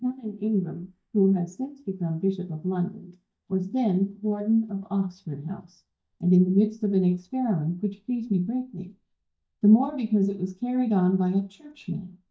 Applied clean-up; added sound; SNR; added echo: neural mask model DeepFilterNet 3.